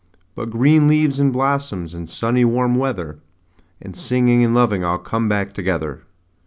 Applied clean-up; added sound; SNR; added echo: none; none; none; none.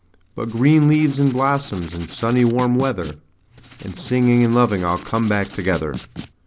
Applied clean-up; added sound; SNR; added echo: none; Writing; 18 dB; none.